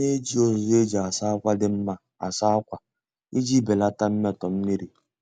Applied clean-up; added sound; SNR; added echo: none; none; none; none.